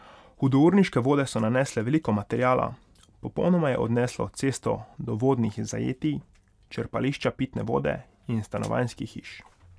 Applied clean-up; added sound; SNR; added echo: none; none; none; none.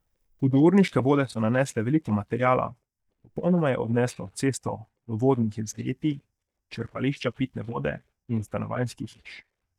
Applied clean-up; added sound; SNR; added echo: neural mask model DeepFilterNet 3.